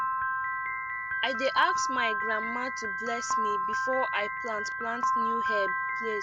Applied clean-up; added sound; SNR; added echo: none; Piano; -4 dB; none.